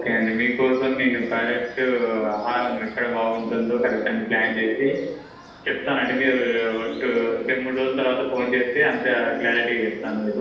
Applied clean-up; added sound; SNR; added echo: none; Bird; 11 dB; reverberation time 0.9 s.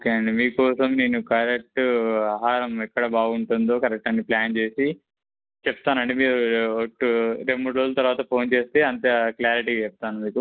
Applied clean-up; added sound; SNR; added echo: none; none; none; none.